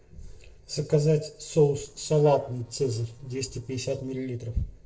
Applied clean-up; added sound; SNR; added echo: neural separator model SepFormer DNS4.